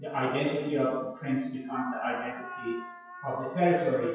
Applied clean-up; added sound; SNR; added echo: classical method WPE with log-MMSE.